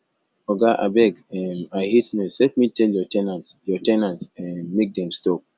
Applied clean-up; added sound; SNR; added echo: none; none; none; none.